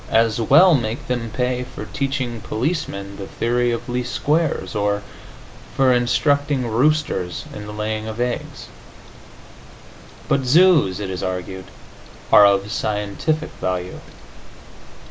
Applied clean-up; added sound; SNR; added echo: none; none; none; none.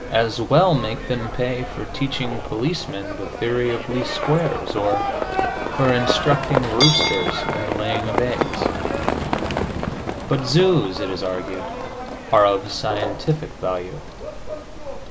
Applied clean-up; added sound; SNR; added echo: none; Livestock, farm animals, working animals; 3 dB; none.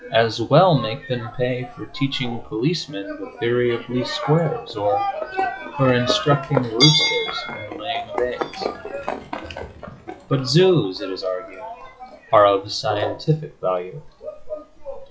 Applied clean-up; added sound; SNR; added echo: classical method log-MMSE.